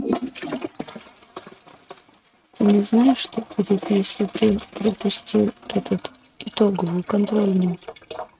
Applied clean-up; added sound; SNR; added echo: neural mask model RNNoise.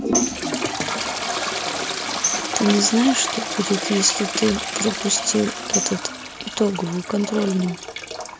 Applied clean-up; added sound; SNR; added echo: none; Toilet flush + Tambourine; 3 dB; none.